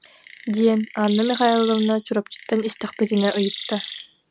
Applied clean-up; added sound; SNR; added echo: none; Chirp, tweet; 13 dB; none.